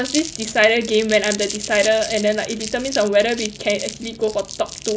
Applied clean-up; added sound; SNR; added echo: none; Crumpling, crinkling; 11 dB; none.